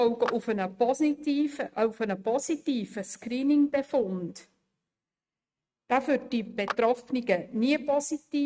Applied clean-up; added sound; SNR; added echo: neural mask model RNNoise.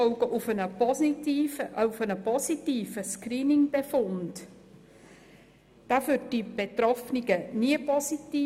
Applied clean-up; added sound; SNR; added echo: none; none; none; none.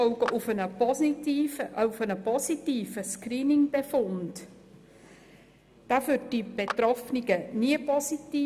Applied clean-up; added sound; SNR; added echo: none; Clapping; 14 dB; none.